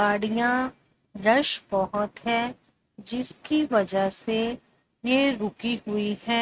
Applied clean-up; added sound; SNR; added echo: neural mask model RNNoise.